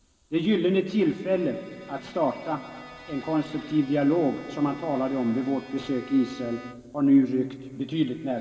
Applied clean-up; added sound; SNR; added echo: none; Bowed string instrument; 20 dB; reverberation time 2.3 s.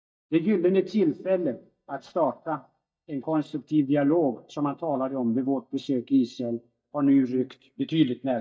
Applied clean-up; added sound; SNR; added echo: neural mask model DeepFilterNet 3.